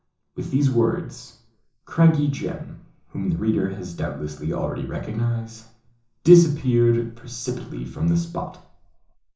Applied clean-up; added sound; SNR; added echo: none; none; none; reverberation time 0.7 s.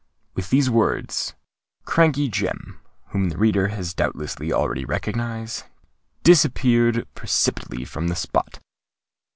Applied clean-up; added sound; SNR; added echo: none; none; none; none.